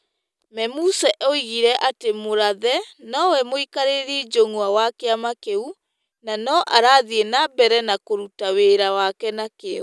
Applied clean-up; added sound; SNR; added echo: none; none; none; none.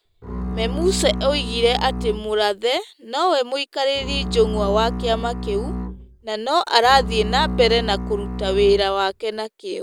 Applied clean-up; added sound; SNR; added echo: none; Bowed string instrument; 6 dB; none.